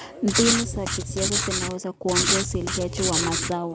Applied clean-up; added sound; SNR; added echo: none; Writing; -2 dB; none.